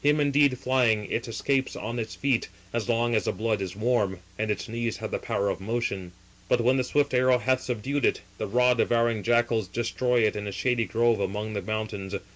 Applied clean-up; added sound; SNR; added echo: none; none; none; none.